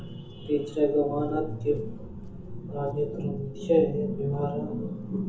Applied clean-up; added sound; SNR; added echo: none; Walk, footsteps; 15 dB; reverberation time 0.7 s.